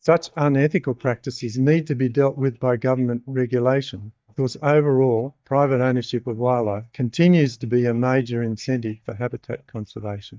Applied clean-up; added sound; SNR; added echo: neural mask model DeepFilterNet 3.